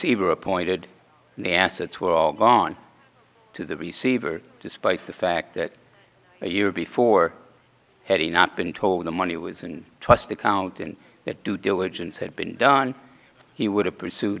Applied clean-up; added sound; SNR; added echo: none; none; none; none.